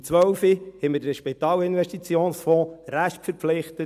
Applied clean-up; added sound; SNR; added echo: none; none; none; none.